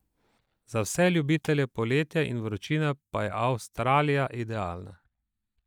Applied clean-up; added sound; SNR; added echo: neural mask model DeepFilterNet 3.